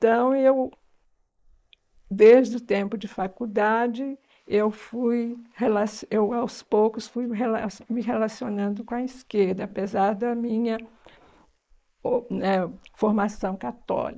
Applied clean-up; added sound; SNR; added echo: neural mask model Resemble Enhance denoiser.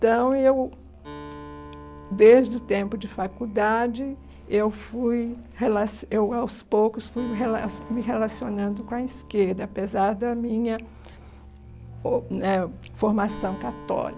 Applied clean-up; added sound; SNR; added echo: none; Acoustic guitar + Musical instrument; 19 dB; none.